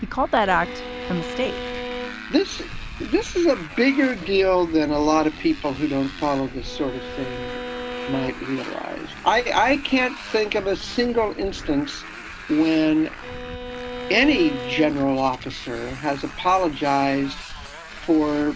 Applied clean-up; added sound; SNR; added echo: none; Motorcycle + Bowed string instrument; 11 dB; none.